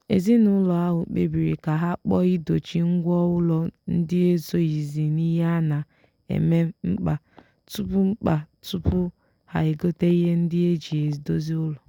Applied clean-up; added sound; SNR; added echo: none; none; none; none.